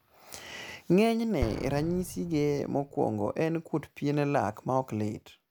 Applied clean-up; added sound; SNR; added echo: none; Explosion; 15 dB; none.